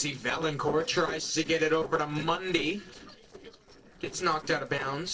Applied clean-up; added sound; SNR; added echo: neural separator model SepFormer DNS4.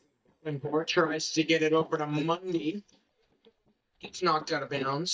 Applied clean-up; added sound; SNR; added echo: neural mask model DeepFilterNet 3.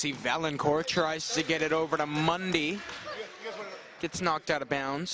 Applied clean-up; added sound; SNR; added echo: none; none; none; none.